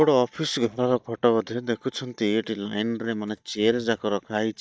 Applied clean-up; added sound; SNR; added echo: neural mask model DeepFilterNet 3.